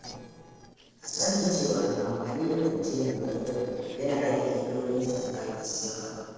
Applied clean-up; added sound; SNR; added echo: neural separator model SepFormer DNS4.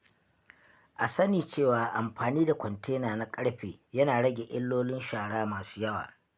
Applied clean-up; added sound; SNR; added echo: none; none; none; none.